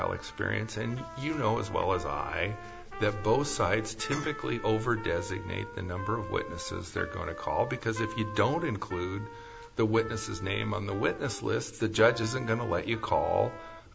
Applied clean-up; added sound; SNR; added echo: none; Trumpet; 14 dB; none.